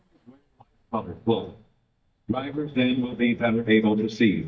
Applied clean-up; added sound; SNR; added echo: neural mask model DeepFilterNet 3.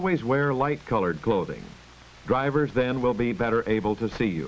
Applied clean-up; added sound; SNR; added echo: none; none; none; none.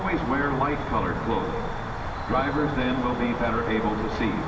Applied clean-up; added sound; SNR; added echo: none; Cricket; 5 dB; reverberation time 2.3 s.